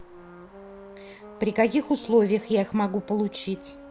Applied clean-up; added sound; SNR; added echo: none; Wind instrument, woodwind instrument; 20 dB; none.